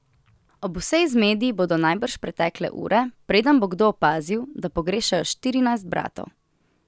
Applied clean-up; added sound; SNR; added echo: none; none; none; none.